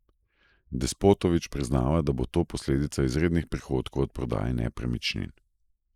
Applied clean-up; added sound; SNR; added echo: neural mask model Resemble Enhance denoiser.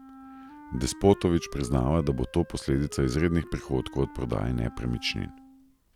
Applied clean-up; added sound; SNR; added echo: none; Wind instrument, woodwind instrument; 18 dB; none.